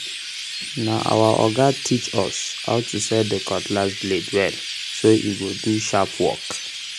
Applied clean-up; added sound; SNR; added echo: none; Chirp, tweet; 9 dB; none.